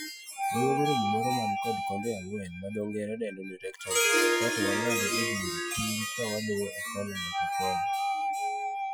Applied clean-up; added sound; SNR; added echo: classical method Wiener filter.